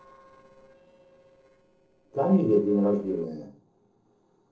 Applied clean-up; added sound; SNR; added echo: neural separator model SepFormer DNS4.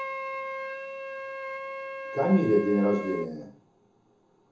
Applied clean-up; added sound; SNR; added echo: none; Wind instrument, woodwind instrument; 8 dB; reverberation time 0.8 s.